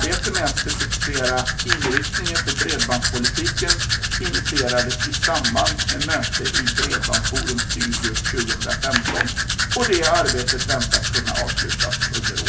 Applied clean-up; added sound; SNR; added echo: none; Domestic sounds, home sounds; -5 dB; reverberation time 0.3 s.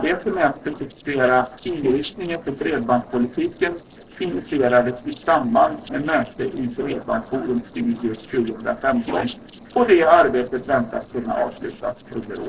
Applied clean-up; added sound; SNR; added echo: neural separator model SepFormer DNS4.